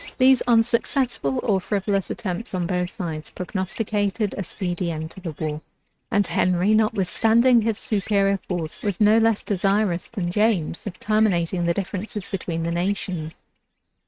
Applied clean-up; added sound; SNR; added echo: neural mask model RNNoise.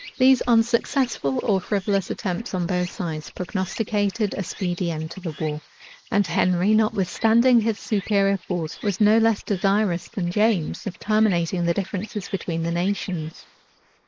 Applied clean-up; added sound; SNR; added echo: neural mask model Resemble Enhance denoiser.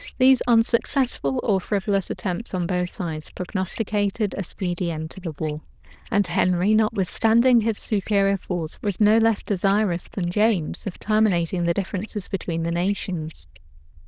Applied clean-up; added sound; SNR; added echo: neural diffusion model UNIVERSE++.